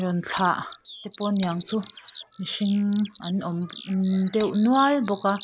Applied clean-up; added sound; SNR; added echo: none; Cutlery, silverware + Bird vocalization, bird call, bird song; 12 dB; none.